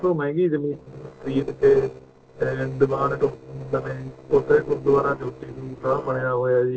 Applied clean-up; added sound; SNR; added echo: neural separator model SepFormer DNS4.